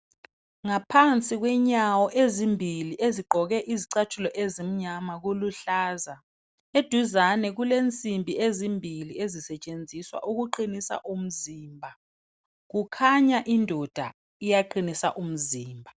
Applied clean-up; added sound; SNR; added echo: none; none; none; none.